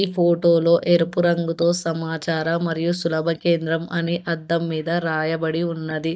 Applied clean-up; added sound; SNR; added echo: neural mask model DeepFilterNet 3.